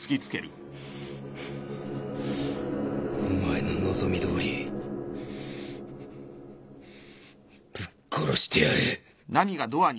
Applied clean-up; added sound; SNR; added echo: none; none; none; none.